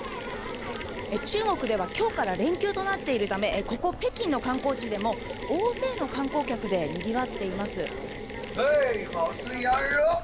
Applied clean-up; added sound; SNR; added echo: none; Mechanisms; 8 dB; none.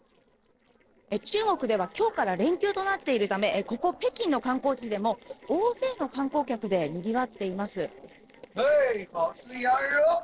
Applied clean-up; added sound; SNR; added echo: neural separator model SepFormer DNS4.